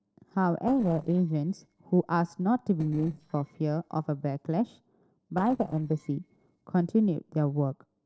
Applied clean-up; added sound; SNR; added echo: neural separator model SepFormer DNS4.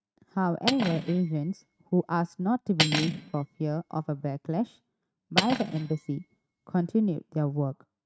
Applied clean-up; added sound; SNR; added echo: neural mask model RNNoise.